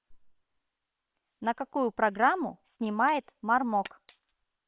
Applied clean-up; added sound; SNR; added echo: neural separator model SepFormer WHAM!.